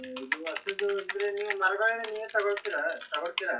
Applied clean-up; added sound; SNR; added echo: classical method WPE with log-MMSE.